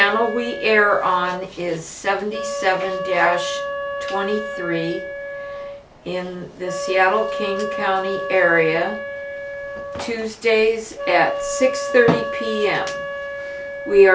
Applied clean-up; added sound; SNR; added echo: none; Wind instrument, woodwind instrument; 7 dB; none.